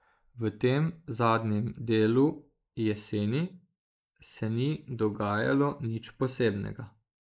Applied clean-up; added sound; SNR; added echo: neural mask model Resemble Enhance denoiser.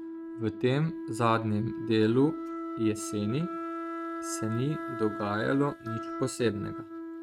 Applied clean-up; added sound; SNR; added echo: neural mask model RNNoise.